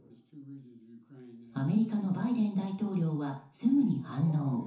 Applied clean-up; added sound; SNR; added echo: none; none; none; reverberation time 0.9 s.